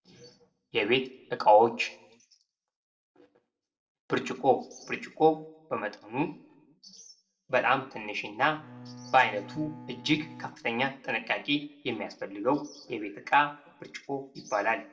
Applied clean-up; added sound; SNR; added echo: none; Bowed string instrument; 16 dB; reverberation time 0.4 s.